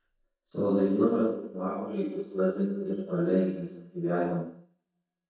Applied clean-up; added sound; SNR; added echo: neural mask model DeepFilterNet 3.